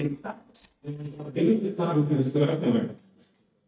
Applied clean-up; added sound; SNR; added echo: neural mask model DeepFilterNet 3.